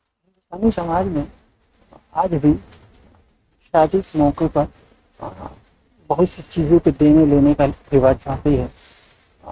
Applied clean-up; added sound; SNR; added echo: neural mask model RNNoise.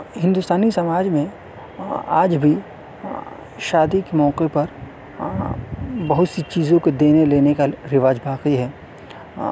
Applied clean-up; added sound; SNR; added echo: none; none; none; none.